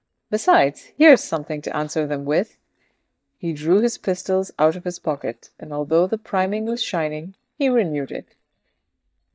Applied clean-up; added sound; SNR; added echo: neural mask model DeepFilterNet 3.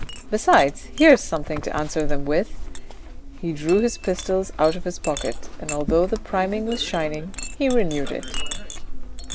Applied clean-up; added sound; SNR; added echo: none; Chink, clink; 5 dB; none.